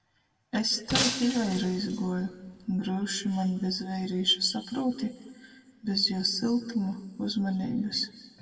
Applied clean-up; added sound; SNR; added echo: none; Shatter; 4 dB; reverberation time 1.9 s.